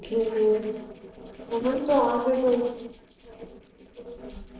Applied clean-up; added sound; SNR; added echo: neural separator model SepFormer DNS4.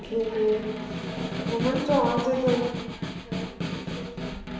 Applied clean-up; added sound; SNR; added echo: none; Snare drum; 4 dB; reverberation time 0.8 s.